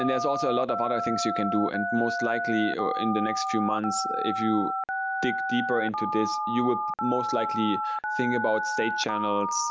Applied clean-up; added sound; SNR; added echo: none; Telephone; 1 dB; none.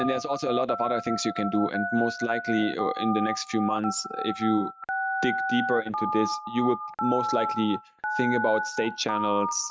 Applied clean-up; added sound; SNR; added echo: neural mask model RNNoise.